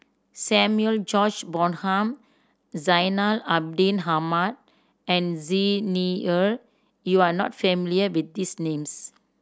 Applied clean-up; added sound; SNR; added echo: none; none; none; none.